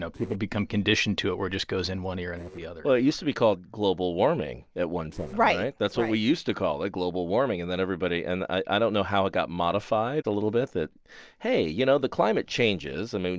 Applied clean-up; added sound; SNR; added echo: neural separator model SepFormer DNS4.